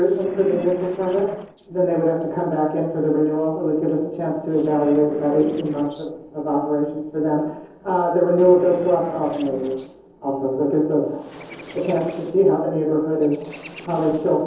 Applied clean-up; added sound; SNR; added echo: neural separator model SepFormer DNS4.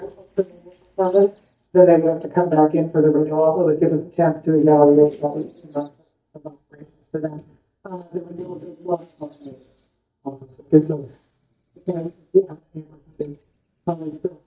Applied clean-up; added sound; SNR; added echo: neural mask model DeepFilterNet 3.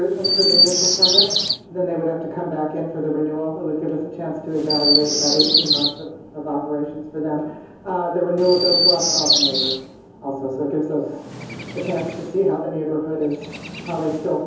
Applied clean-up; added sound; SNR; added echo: none; Chirp, tweet; 0 dB; reverberation time 0.9 s.